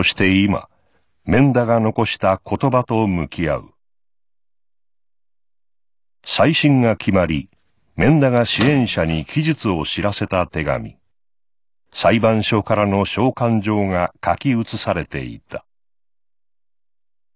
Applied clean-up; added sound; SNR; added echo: none; Microwave oven; 11 dB; none.